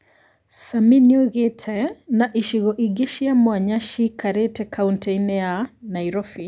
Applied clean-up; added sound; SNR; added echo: none; none; none; none.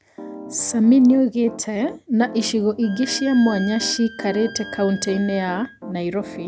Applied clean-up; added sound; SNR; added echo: none; Wind instrument, woodwind instrument + Piano; 15 dB; none.